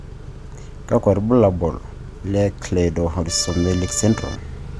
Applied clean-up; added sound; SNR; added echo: none; Idling / Accelerating, revving, vroom / Car + Accordion; 12 dB; none.